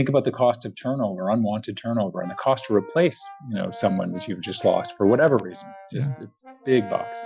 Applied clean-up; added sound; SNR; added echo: classical method Wiener filter.